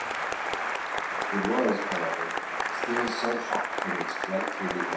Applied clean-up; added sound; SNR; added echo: none; Applause; -2 dB; reverberation time 0.7 s.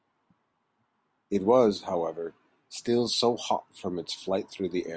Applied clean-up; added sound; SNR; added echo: none; none; none; none.